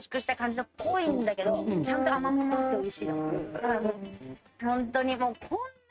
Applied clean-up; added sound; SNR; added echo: neural mask model RNNoise.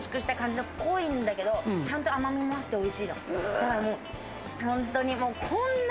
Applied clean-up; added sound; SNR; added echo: none; none; none; none.